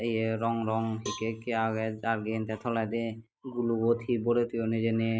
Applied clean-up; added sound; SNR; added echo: neural mask model RNNoise.